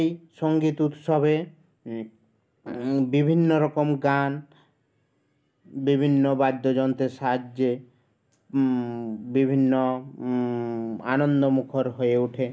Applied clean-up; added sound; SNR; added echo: none; none; none; none.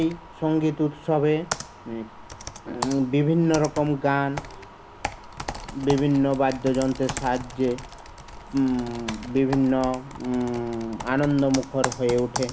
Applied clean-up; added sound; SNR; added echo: none; Computer keyboard; 12 dB; none.